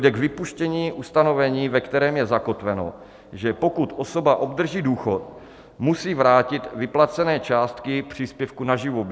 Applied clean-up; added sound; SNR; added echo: none; none; none; none.